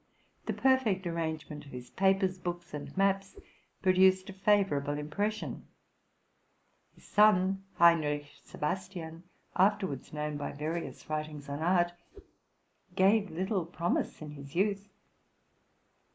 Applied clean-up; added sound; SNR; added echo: neural mask model Resemble Enhance denoiser.